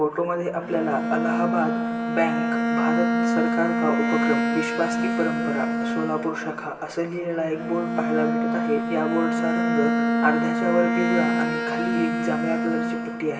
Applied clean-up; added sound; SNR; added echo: none; Bowed string instrument; -2 dB; reverberation time 2.2 s.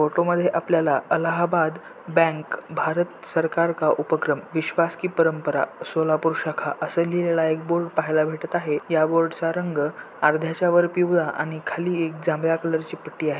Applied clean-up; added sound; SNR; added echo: none; none; none; none.